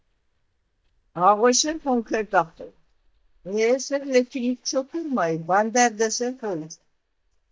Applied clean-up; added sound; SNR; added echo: neural mask model DeepFilterNet 3.